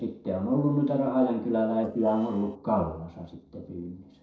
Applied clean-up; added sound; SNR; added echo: neural separator model SepFormer DNS4.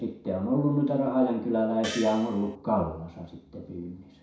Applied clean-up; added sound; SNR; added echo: none; Gong; 11 dB; reverberation time 0.6 s.